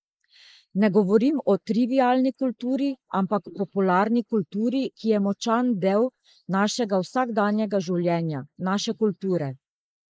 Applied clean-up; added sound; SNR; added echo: neural mask model Resemble Enhance denoiser.